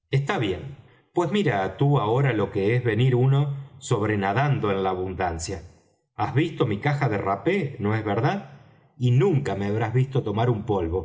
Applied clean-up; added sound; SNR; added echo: none; none; none; none.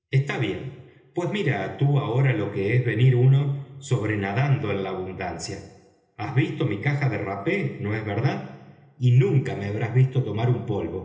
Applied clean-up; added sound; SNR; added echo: none; none; none; reverberation time 0.8 s.